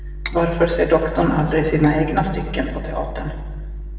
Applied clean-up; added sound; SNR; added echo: neural separator model SepFormer DNS4.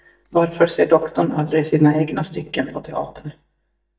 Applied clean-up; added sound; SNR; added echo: neural mask model DeepFilterNet 3.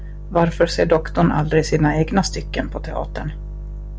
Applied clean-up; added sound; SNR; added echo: none; none; none; none.